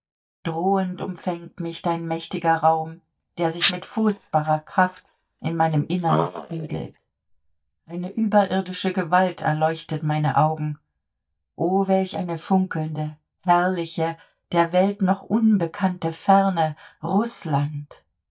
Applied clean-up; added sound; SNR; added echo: neural mask model DeepFilterNet 3.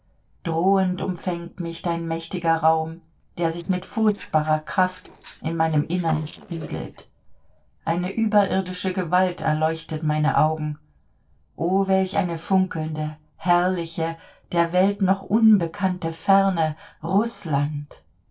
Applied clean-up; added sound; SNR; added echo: neural separator model SepFormer DNS4.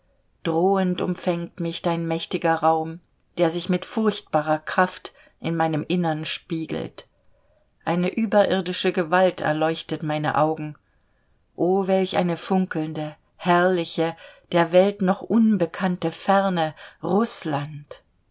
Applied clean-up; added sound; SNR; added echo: none; none; none; none.